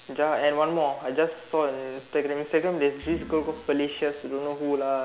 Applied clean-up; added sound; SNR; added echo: none; Organ; 18 dB; none.